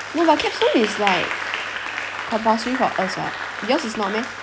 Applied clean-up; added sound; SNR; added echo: none; Applause; 5 dB; none.